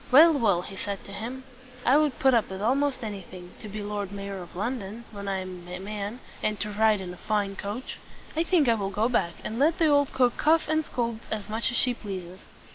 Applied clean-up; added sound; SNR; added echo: none; none; none; none.